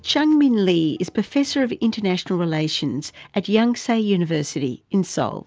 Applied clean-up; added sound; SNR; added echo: none; none; none; none.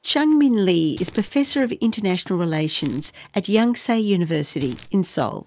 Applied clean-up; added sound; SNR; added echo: neural mask model Resemble Enhance denoiser.